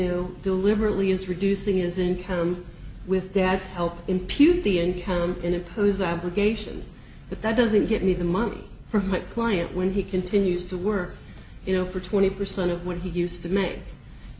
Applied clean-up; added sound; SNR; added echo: none; none; none; none.